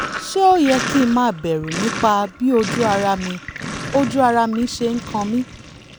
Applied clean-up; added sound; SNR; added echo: none; Sink (filling or washing); 10 dB; none.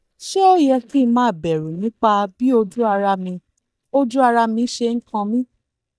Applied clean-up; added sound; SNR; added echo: neural mask model DeepFilterNet 3.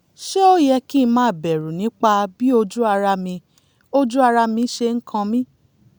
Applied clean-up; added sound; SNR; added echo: none; none; none; none.